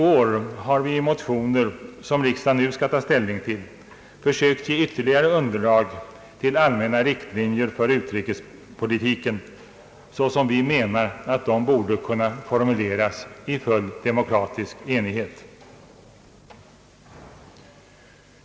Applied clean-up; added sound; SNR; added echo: none; none; none; none.